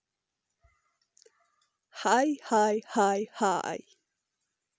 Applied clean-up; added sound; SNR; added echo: none; none; none; none.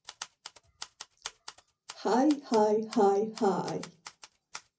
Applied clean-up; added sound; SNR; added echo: none; Typewriter; 18 dB; reverberation time 0.5 s.